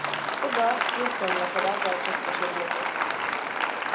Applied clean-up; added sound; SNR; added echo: none; Applause; -4 dB; reverberation time 0.3 s.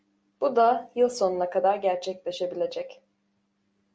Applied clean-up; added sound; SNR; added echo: none; none; none; none.